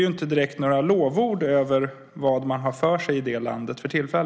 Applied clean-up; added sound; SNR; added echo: none; none; none; none.